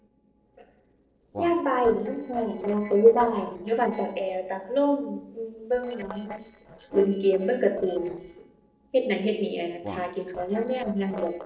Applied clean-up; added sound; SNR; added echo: neural separator model SepFormer DNS4.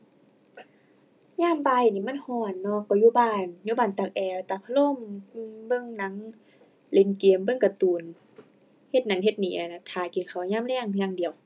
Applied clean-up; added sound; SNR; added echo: none; none; none; none.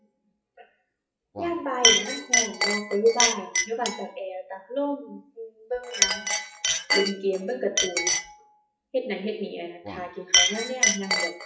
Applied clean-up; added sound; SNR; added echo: classical method WPE with log-MMSE.